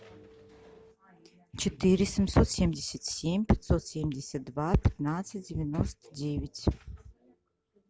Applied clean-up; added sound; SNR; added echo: none; none; none; none.